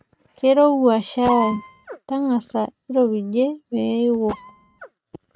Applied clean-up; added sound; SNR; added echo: neural mask model RNNoise.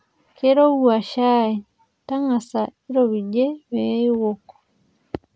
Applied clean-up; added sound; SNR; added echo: none; none; none; none.